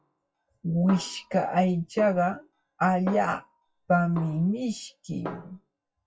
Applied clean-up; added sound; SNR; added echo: classical method WPE with log-MMSE.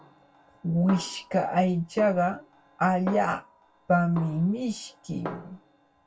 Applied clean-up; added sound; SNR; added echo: none; Snare drum; 16 dB; reverberation time 0.2 s.